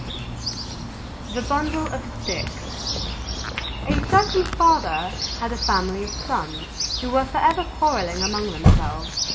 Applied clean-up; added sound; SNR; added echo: none; Chirp, tweet; 1 dB; reverberation time 0.8 s.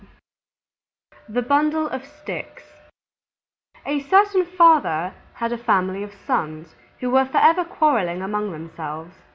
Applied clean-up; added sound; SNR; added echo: none; none; none; none.